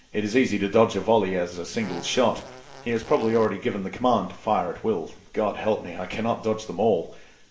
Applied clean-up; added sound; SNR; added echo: none; Fart; 17 dB; reverberation time 0.5 s.